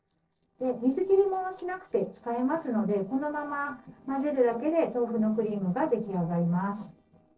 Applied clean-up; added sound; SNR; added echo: neural separator model SepFormer DNS4.